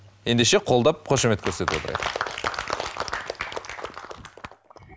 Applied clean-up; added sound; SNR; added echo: none; none; none; none.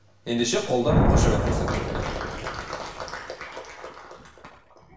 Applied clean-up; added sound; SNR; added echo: none; Thunder; -3 dB; reverberation time 0.8 s.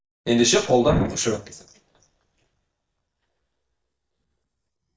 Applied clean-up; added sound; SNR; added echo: neural mask model DeepFilterNet 3.